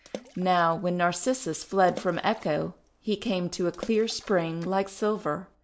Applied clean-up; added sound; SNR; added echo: none; Water / Splash, splatter; 20 dB; none.